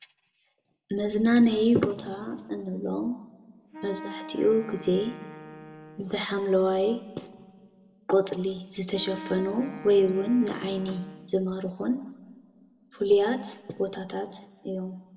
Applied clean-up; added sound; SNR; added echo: none; Wind instrument, woodwind instrument; 15 dB; reverberation time 1.1 s.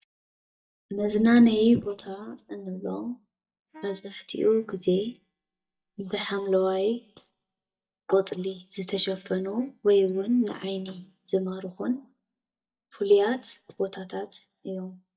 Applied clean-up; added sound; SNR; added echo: neural mask model DeepFilterNet 3.